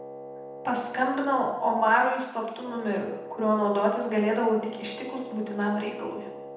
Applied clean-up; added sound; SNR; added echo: none; Wind instrument, woodwind instrument; 13 dB; reverberation time 0.9 s.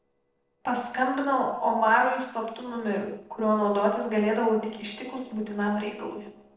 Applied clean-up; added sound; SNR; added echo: neural separator model SepFormer DNS4.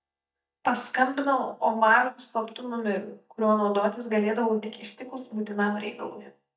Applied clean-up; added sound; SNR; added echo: neural mask model DeepFilterNet 3.